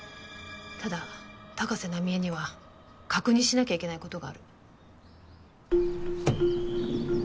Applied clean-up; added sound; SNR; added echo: none; none; none; none.